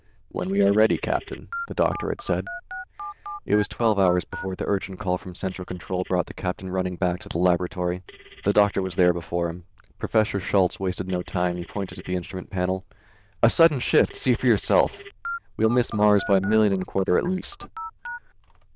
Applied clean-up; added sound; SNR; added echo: neural diffusion model UNIVERSE++.